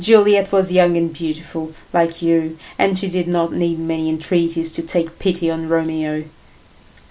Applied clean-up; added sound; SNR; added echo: none; none; none; none.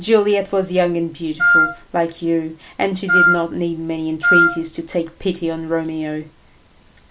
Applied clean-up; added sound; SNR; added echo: none; Wind instrument, woodwind instrument; -5 dB; none.